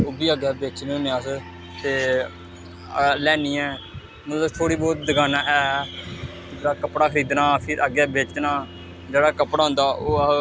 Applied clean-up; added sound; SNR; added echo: none; Bowed string instrument; 19 dB; none.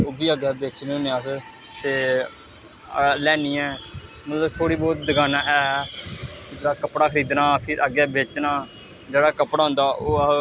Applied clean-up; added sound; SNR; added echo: none; none; none; none.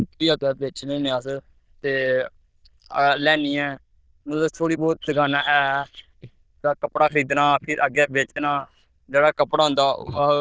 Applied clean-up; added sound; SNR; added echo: neural diffusion model UNIVERSE++.